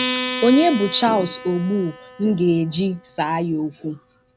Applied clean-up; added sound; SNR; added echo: none; Acoustic guitar; 11 dB; none.